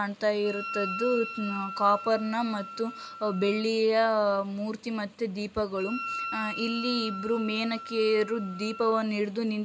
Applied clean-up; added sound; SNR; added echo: none; Wind instrument, woodwind instrument; 10 dB; none.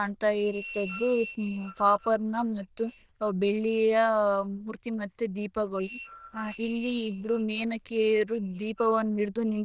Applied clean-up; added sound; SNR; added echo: neural diffusion model UNIVERSE++.